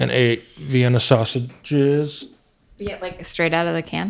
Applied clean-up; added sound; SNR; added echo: none; none; none; none.